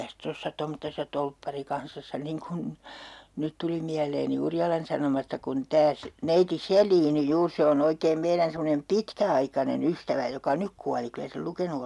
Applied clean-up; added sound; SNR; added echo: none; none; none; none.